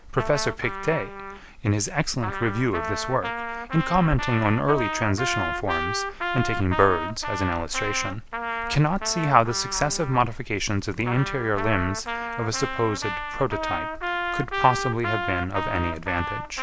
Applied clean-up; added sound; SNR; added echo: none; Trumpet; 6 dB; none.